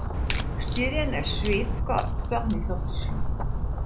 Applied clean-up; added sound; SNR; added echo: none; Splash, splatter + Crack; -5 dB; none.